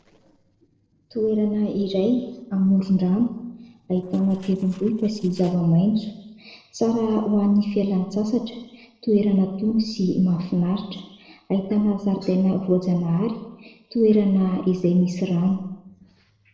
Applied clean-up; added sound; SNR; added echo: neural separator model SepFormer DNS4.